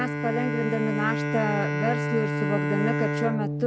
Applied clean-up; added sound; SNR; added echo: none; Bowed string instrument; -1 dB; none.